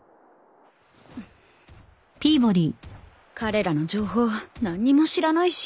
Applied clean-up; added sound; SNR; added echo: none; none; none; none.